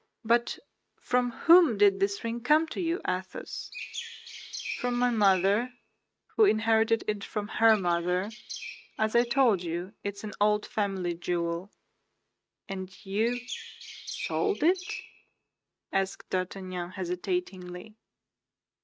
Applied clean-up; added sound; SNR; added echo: neural mask model RNNoise.